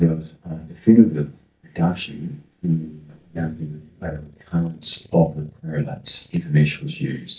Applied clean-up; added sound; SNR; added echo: neural mask model DeepFilterNet 3.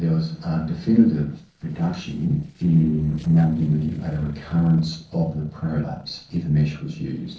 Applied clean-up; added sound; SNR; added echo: neural separator model SepFormer DNS4.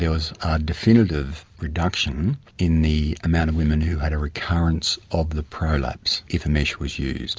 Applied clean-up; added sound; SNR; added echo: none; none; none; none.